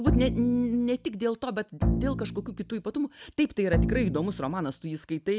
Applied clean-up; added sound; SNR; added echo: none; Bowed string instrument; 3 dB; none.